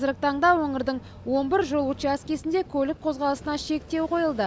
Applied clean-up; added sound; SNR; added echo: none; none; none; none.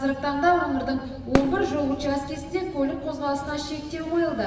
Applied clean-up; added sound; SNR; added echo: none; Fireworks; 9 dB; reverberation time 1.3 s.